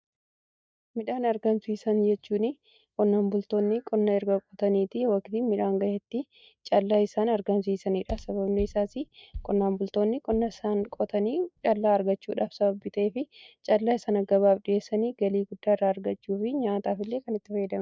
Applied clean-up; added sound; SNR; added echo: neural mask model DeepFilterNet 3.